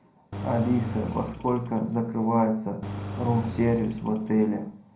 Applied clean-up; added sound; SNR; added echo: none; Engine; 10 dB; reverberation time 0.5 s.